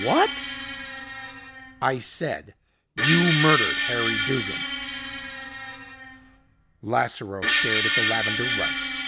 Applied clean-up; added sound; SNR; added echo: none; Screech; -2 dB; none.